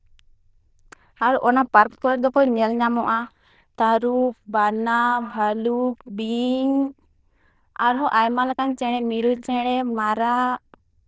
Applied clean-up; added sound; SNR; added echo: neural diffusion model UNIVERSE++.